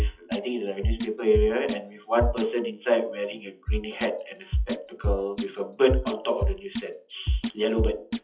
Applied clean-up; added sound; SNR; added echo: classical method WPE with log-MMSE.